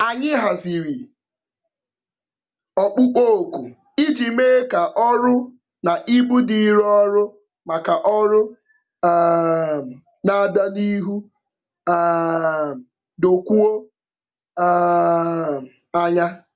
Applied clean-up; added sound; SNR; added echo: none; none; none; none.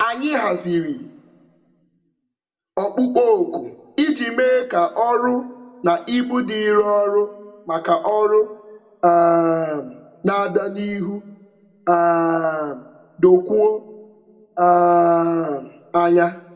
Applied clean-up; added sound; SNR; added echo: none; none; none; reverberation time 0.8 s.